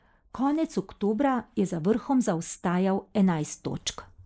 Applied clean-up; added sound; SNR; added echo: neural mask model Resemble Enhance denoiser.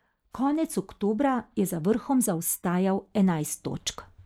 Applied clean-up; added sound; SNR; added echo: neural mask model DeepFilterNet 3.